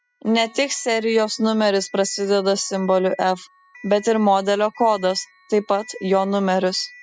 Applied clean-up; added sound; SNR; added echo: classical method spectral subtraction.